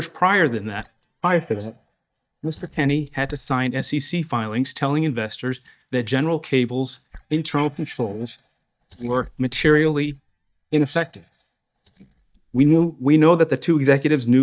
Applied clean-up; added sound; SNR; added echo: neural mask model DeepFilterNet 3.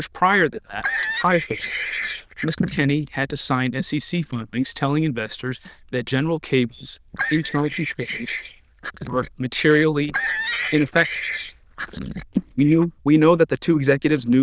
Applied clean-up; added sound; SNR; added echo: neural diffusion model UNIVERSE++.